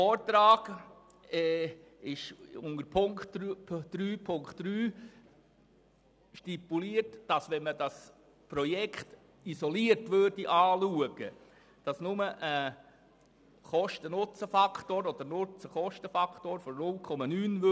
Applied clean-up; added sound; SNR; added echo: none; none; none; none.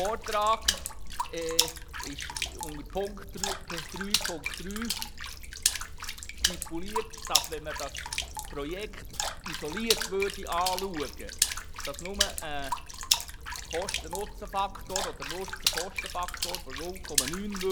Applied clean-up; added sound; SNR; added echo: none; Water / Splash, splatter; -3 dB; none.